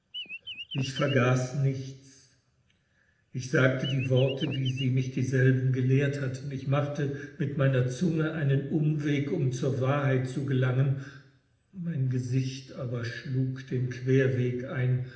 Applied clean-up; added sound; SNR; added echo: none; Chirp, tweet; 12 dB; reverberation time 0.8 s.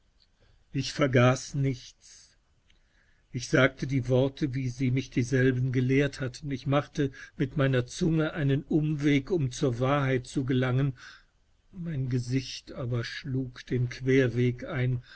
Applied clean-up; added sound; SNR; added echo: none; none; none; none.